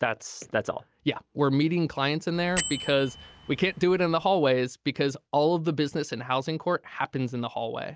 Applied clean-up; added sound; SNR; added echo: none; Bell; 11 dB; none.